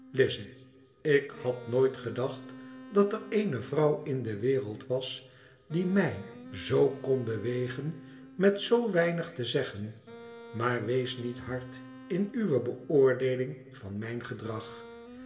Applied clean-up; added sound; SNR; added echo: none; Wind instrument, woodwind instrument; 18 dB; reverberation time 2.1 s.